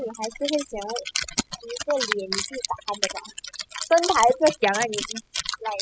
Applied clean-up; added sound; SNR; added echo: classical method spectral subtraction.